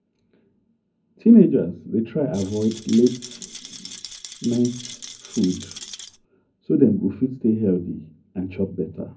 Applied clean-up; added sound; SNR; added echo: none; Rattle; 16 dB; reverberation time 0.4 s.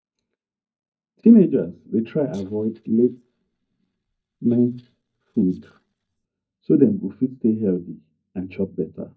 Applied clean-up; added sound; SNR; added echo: neural mask model DeepFilterNet 3.